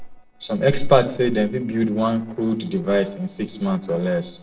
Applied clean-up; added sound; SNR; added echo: neural separator model SepFormer DNS4.